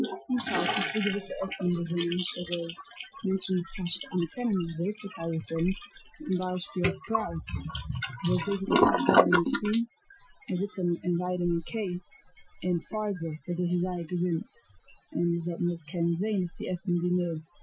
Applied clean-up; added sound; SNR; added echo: classical method Wiener filter.